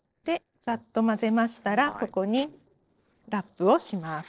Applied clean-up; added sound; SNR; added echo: neural separator model SepFormer DNS4.